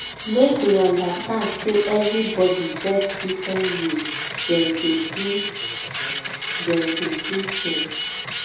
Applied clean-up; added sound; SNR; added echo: none; Printer; 6 dB; reverberation time 0.8 s.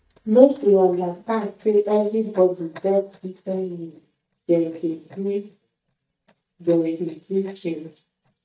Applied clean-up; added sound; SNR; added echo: neural mask model DeepFilterNet 3.